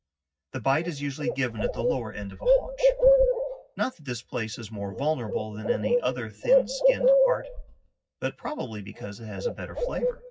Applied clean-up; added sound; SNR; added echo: classical method WPE with log-MMSE.